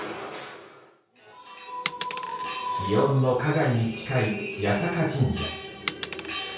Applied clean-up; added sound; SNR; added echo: none; Coin (dropping); 15 dB; reverberation time 0.6 s.